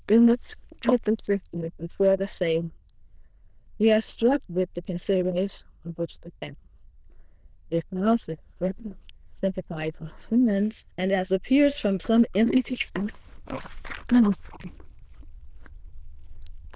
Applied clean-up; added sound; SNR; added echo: neural diffusion model UNIVERSE++.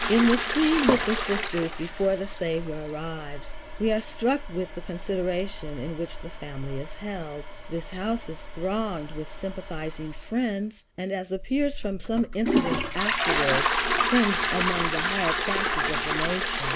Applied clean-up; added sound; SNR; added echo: none; Toilet flush; 1 dB; none.